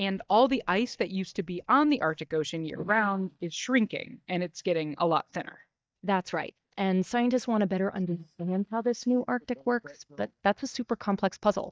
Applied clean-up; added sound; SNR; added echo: neural mask model DeepFilterNet 3.